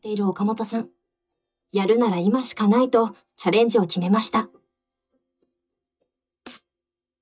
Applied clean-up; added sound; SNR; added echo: neural mask model DeepFilterNet 3.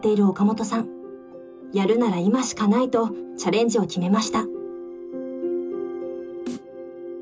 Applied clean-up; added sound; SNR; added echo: none; Snare drum; 14 dB; reverberation time 0.2 s.